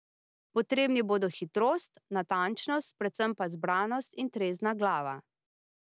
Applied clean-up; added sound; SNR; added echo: none; none; none; none.